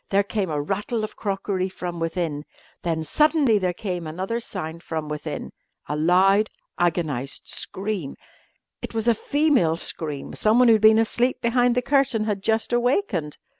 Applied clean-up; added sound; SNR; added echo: none; none; none; none.